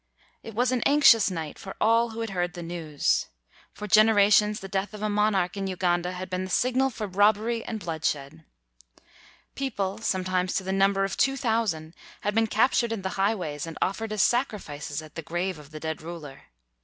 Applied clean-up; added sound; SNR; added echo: none; none; none; none.